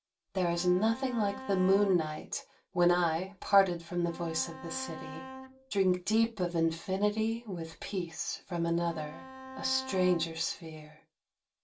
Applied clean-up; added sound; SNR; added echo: none; Bowed string instrument; 13 dB; reverberation time 0.2 s.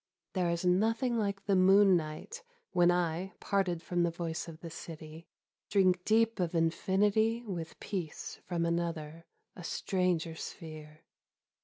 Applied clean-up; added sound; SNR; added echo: none; none; none; none.